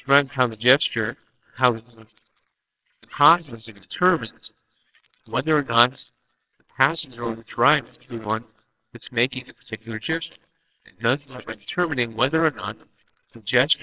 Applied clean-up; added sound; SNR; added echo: neural separator model SepFormer WHAMR!.